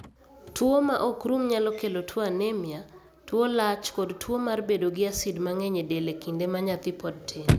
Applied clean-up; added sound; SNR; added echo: none; Chirp, tweet / Slam / Car; 9 dB; none.